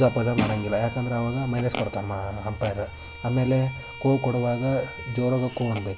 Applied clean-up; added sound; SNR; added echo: none; Bowed string instrument; 16 dB; none.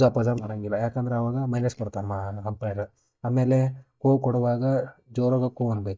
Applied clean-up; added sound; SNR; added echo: neural mask model DeepFilterNet 3.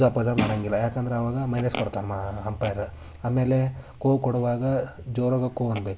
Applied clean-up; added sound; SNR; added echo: none; none; none; none.